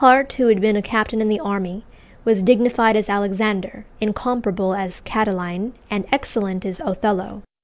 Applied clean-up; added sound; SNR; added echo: none; none; none; none.